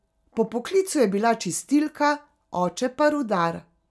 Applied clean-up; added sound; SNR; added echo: none; none; none; none.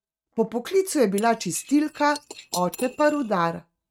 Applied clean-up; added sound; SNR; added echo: neural mask model RNNoise.